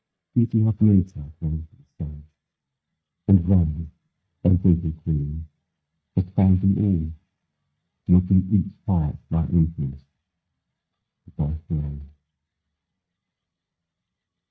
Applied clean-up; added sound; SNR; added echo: neural mask model DeepFilterNet 3.